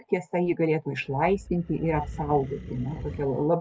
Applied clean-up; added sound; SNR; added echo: none; Animal; 13 dB; none.